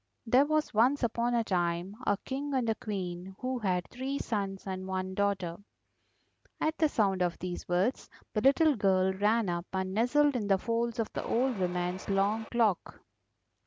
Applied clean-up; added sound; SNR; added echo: none; Mechanisms; 16 dB; none.